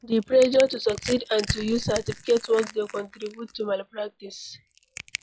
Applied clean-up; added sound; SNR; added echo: classical method log-MMSE.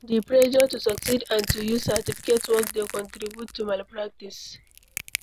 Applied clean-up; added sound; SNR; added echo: none; Crushing; 10 dB; none.